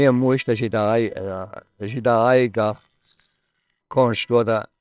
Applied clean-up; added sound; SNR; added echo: neural separator model SepFormer WHAMR!.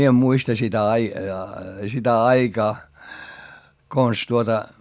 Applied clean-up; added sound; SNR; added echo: none; none; none; none.